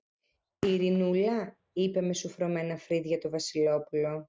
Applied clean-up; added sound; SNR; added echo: neural mask model RNNoise.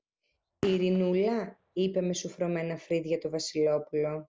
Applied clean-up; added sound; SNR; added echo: none; Gunshot, gunfire; 16 dB; none.